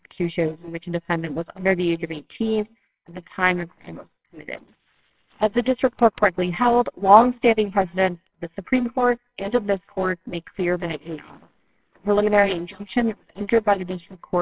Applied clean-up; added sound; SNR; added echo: neural separator model SepFormer WHAMR!.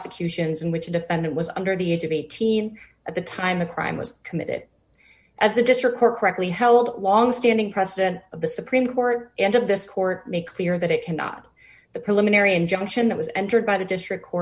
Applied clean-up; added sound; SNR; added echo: none; none; none; none.